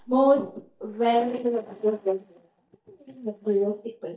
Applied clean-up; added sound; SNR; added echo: neural mask model DeepFilterNet 3.